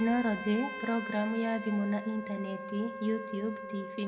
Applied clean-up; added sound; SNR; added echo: none; Trumpet; 10 dB; reverberation time 1.2 s.